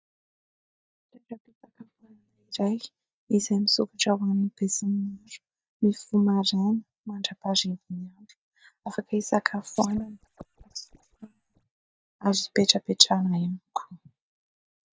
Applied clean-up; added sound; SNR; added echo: neural mask model DeepFilterNet 3.